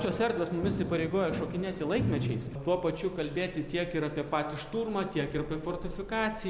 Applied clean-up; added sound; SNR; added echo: none; none; none; none.